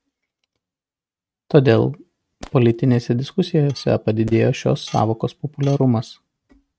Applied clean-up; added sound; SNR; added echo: neural mask model RNNoise.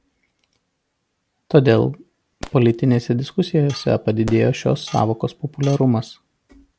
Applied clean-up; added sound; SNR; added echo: none; Tools + Fireworks; 20 dB; none.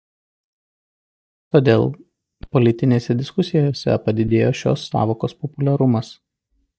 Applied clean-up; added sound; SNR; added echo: neural mask model DeepFilterNet 3.